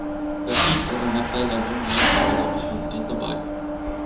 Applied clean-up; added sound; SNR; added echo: none; Mechanisms; -5 dB; reverberation time 0.8 s.